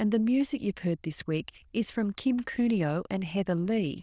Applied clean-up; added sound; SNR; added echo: neural diffusion model UNIVERSE++.